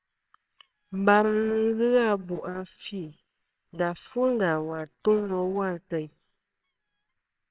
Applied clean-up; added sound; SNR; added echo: neural separator model SepFormer WHAMR!.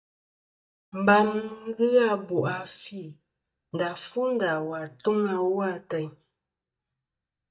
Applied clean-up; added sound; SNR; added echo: neural mask model DeepFilterNet 3.